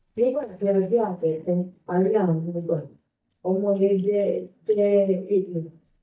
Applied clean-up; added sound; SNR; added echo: neural mask model DeepFilterNet 3.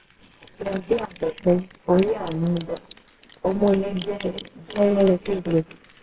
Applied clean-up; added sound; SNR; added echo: neural separator model SepFormer WHAMR!.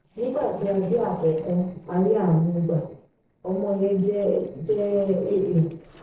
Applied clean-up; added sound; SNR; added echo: neural separator model SepFormer DNS4.